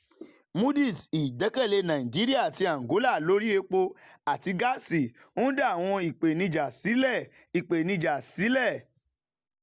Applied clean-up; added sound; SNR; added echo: none; none; none; none.